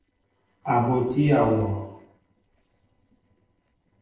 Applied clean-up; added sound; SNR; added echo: neural separator model SepFormer DNS4.